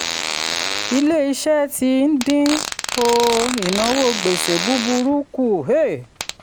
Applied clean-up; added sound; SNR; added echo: none; Fart; 7 dB; none.